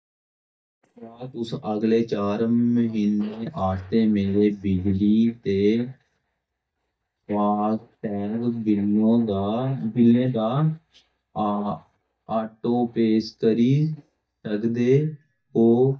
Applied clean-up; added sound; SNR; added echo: neural mask model DeepFilterNet 3.